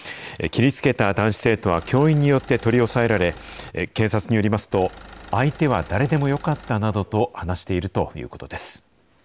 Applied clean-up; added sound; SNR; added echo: none; Engine; 19 dB; none.